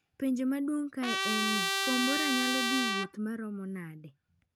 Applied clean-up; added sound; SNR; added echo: none; Trumpet; -3 dB; none.